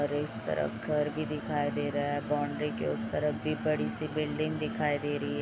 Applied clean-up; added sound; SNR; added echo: none; Crowd; 17 dB; none.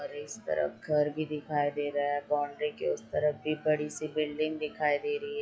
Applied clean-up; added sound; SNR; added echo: classical method log-MMSE.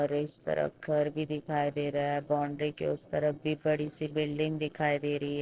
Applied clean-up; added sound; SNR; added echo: neural separator model SepFormer DNS4.